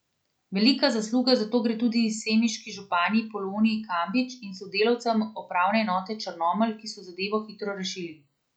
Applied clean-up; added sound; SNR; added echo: none; none; none; none.